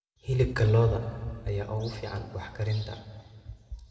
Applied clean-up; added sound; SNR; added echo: none; none; none; reverberation time 2.0 s.